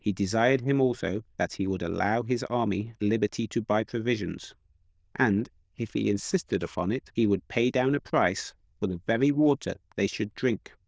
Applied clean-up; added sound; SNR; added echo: neural diffusion model UNIVERSE++.